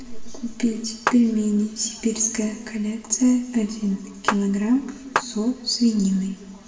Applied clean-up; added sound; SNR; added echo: none; Clapping; 4 dB; reverberation time 0.7 s.